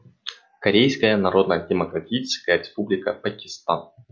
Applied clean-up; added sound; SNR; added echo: none; none; none; none.